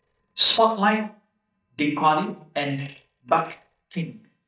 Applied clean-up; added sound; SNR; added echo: neural mask model DeepFilterNet 3.